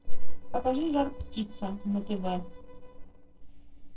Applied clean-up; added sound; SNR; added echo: neural separator model SepFormer DNS4.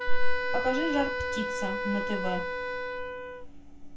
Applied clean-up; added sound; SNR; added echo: none; Wind instrument, woodwind instrument; 6 dB; reverberation time 0.2 s.